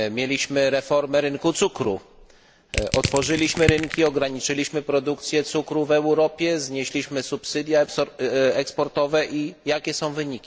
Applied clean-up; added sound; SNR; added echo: none; Crushing; 4 dB; none.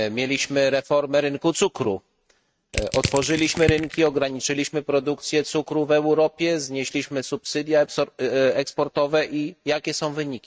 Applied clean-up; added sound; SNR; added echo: neural mask model RNNoise.